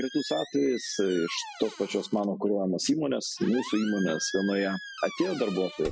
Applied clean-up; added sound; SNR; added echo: classical method spectral subtraction.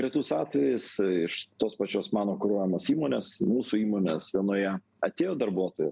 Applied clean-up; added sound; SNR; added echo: none; none; none; none.